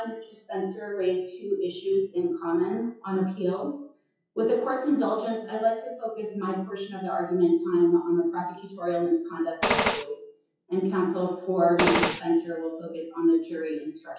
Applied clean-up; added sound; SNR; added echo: classical method WPE with log-MMSE.